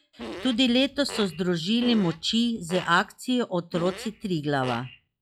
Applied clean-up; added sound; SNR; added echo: classical method log-MMSE.